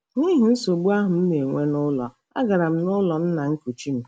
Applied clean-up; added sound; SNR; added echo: none; none; none; none.